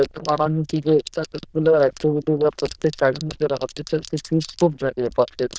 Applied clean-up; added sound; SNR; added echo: neural diffusion model UNIVERSE++.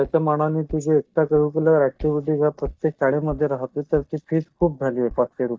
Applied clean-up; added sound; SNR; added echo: neural mask model DeepFilterNet 3.